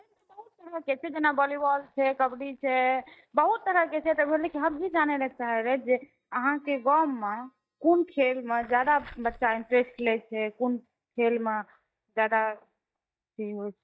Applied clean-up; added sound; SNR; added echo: neural mask model DeepFilterNet 3.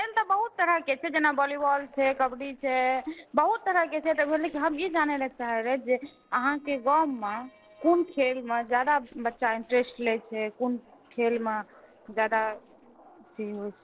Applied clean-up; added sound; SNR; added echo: neural separator model SepFormer DNS4.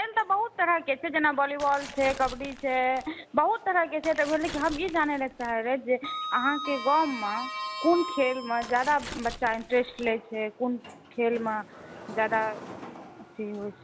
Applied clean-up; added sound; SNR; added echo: none; Tearing + Sliding door; 12 dB; none.